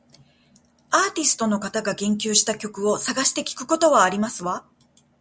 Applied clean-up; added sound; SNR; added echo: none; none; none; none.